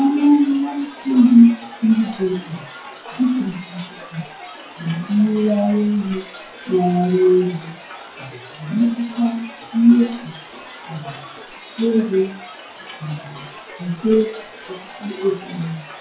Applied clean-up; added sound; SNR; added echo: classical method WPE with log-MMSE.